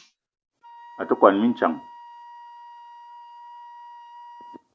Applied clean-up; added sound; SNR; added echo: none; Wind instrument, woodwind instrument + Tick; 18 dB; none.